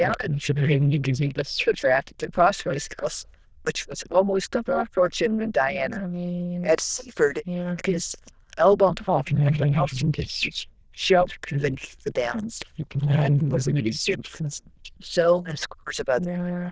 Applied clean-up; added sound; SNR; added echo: neural diffusion model UNIVERSE++.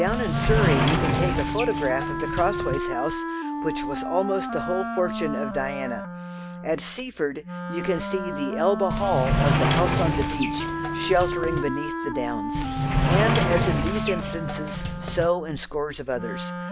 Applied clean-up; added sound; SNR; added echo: none; Sliding door + Wind instrument, woodwind instrument; -1 dB; none.